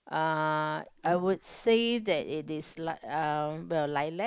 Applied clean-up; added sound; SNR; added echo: neural mask model Resemble Enhance denoiser.